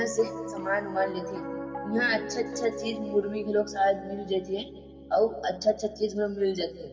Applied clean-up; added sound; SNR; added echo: none; Piano; 10 dB; reverberation time 1.5 s.